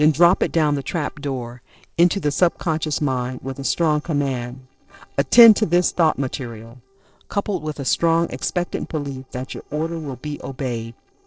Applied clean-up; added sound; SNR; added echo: neural separator model SepFormer DNS4.